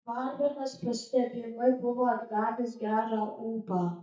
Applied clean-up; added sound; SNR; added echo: neural mask model DeepFilterNet 3.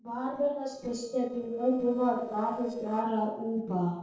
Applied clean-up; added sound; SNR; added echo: neural separator model SepFormer DNS4.